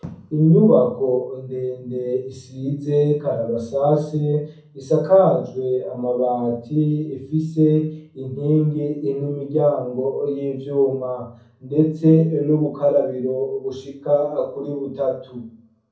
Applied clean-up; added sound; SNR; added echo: none; none; none; reverberation time 0.6 s.